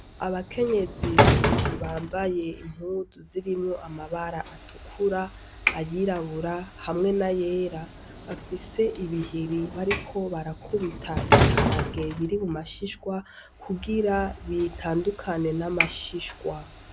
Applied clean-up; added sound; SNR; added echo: none; Sliding door / Train; 0 dB; none.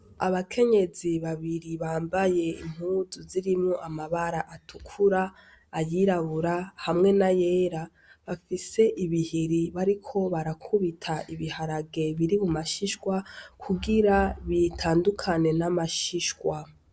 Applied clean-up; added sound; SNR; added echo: none; none; none; none.